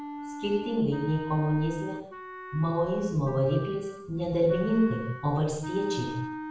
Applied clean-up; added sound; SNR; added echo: none; Wind instrument, woodwind instrument; 10 dB; reverberation time 0.7 s.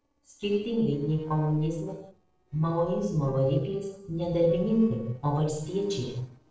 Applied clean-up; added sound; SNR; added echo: neural separator model SepFormer DNS4.